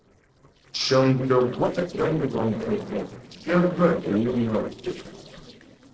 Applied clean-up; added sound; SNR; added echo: neural separator model SepFormer DNS4.